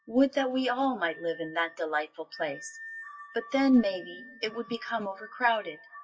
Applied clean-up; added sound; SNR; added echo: classical method WPE with log-MMSE.